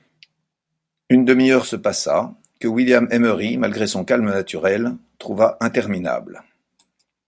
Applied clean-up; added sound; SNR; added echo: none; none; none; none.